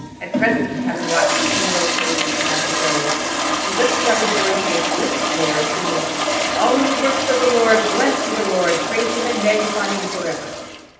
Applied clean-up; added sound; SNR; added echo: none; Toilet flush; -1 dB; reverberation time 0.9 s.